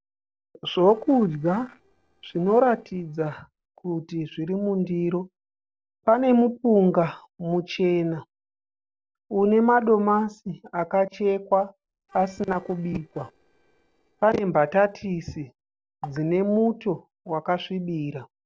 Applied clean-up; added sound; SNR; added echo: neural separator model SepFormer DNS4.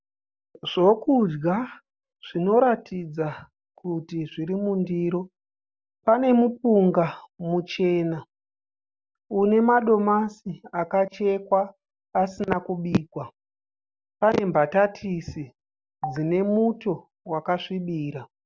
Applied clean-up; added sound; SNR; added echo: none; none; none; none.